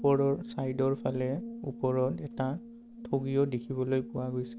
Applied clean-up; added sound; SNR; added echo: none; Brass instrument; 13 dB; none.